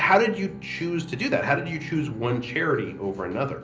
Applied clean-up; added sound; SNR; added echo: none; Bowed string instrument; 19 dB; reverberation time 0.5 s.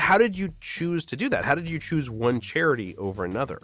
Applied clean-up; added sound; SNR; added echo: none; none; none; none.